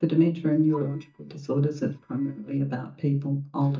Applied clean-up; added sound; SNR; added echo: neural mask model DeepFilterNet 3.